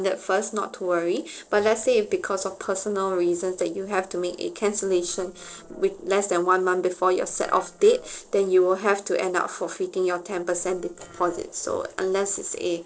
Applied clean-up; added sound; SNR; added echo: neural separator model SepFormer DNS4.